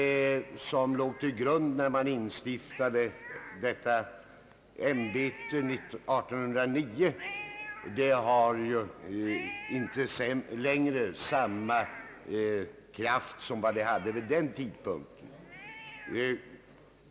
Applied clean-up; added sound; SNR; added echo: none; Cat; 17 dB; none.